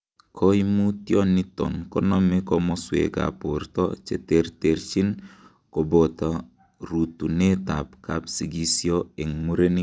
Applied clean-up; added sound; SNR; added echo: none; none; none; none.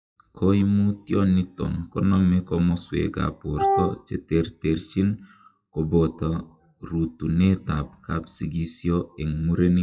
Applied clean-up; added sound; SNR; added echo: classical method WPE with log-MMSE.